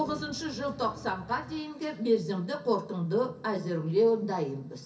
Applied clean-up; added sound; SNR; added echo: none; Engine / Truck / Car; 17 dB; reverberation time 0.3 s.